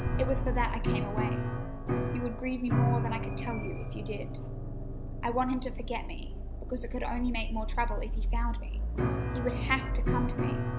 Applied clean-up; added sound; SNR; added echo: none; Piano + Accelerating, revving, vroom; -4 dB; none.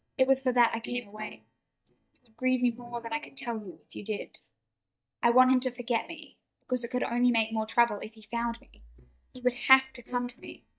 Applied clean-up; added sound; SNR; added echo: neural mask model DeepFilterNet 3.